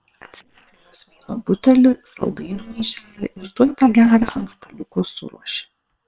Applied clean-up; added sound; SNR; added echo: neural separator model SepFormer WHAM!.